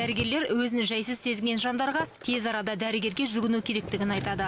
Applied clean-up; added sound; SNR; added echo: none; Drawer open or close; 14 dB; none.